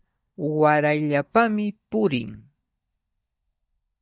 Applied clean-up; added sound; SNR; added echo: neural mask model DeepFilterNet 3.